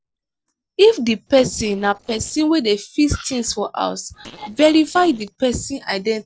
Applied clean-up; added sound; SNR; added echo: neural separator model SepFormer DNS4.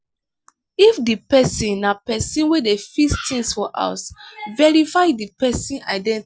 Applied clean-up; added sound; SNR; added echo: none; none; none; none.